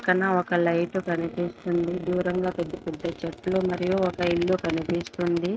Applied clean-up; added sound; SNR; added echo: neural mask model RNNoise.